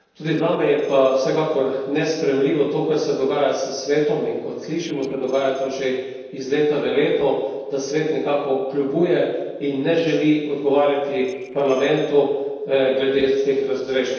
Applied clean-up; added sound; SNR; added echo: neural separator model SepFormer DNS4.